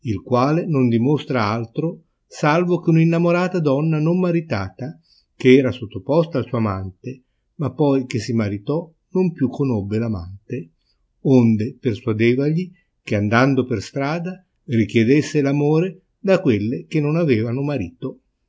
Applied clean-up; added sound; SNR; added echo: none; none; none; none.